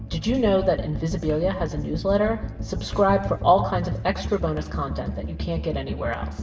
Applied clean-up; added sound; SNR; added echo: none; Musical instrument; 20 dB; reverberation time 0.8 s.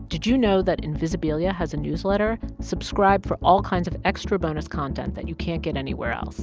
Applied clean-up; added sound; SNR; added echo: none; none; none; none.